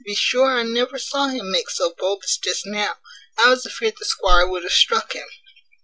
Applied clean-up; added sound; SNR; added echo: none; none; none; none.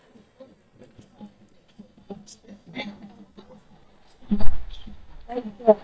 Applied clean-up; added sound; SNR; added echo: neural mask model DeepFilterNet 3.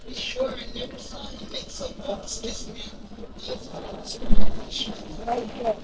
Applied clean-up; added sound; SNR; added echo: neural separator model SepFormer DNS4.